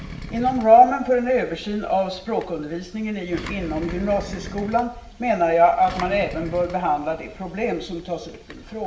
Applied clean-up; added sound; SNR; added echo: none; Engine; 15 dB; reverberation time 0.6 s.